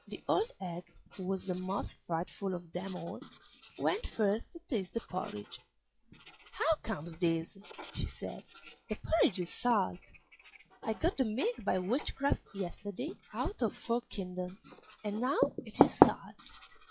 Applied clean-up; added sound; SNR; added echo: classical method log-MMSE.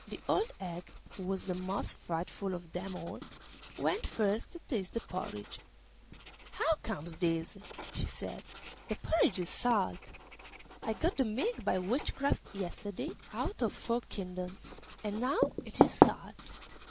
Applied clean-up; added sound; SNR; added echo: none; Writing; 4 dB; none.